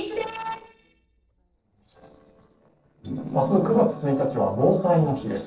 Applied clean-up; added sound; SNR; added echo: neural separator model SepFormer DNS4.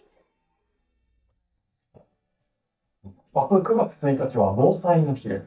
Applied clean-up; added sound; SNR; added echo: neural mask model DeepFilterNet 3.